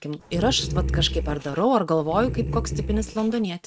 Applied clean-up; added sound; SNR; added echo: neural mask model RNNoise.